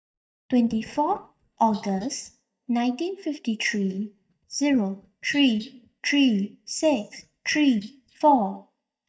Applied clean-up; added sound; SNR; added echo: neural mask model DeepFilterNet 3.